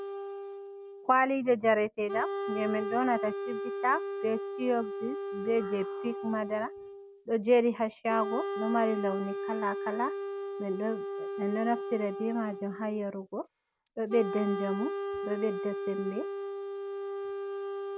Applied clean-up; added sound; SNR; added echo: none; Wind instrument, woodwind instrument; 5 dB; none.